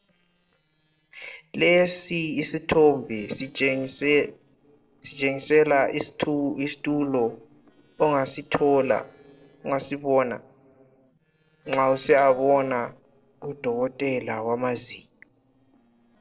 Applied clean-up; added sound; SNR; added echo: neural separator model SepFormer DNS4.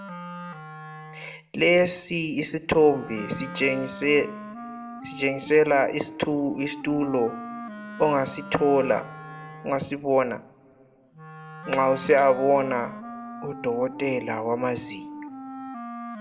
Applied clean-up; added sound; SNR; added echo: none; Wind instrument, woodwind instrument; 13 dB; reverberation time 1.2 s.